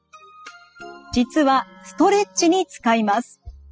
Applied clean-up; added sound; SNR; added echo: classical method spectral subtraction.